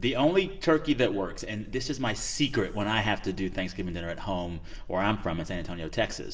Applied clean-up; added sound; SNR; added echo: none; none; none; reverberation time 1.9 s.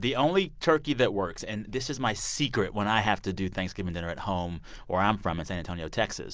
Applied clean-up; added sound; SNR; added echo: none; none; none; none.